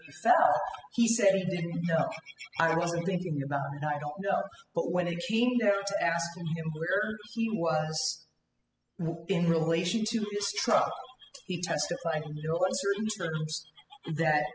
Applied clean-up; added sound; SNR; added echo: classical method spectral subtraction.